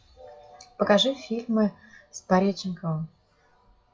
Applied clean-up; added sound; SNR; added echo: classical method WPE with log-MMSE.